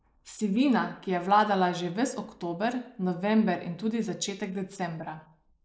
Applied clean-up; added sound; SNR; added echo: neural mask model Resemble Enhance denoiser.